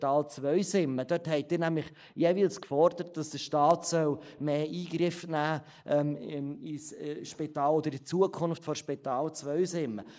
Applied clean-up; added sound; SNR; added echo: neural mask model Resemble Enhance denoiser.